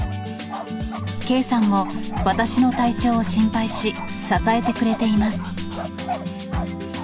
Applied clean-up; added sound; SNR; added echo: none; Bark; 14 dB; none.